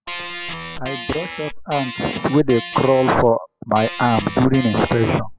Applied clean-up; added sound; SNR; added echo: classical method spectral subtraction.